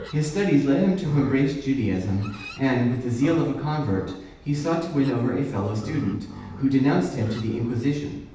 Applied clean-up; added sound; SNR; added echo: none; Livestock, farm animals, working animals; 16 dB; reverberation time 0.9 s.